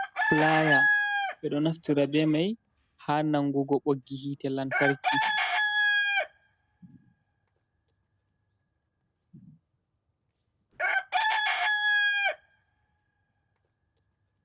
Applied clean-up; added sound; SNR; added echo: none; Chicken, rooster; -1 dB; none.